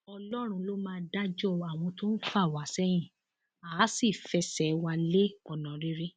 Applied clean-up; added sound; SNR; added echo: none; none; none; none.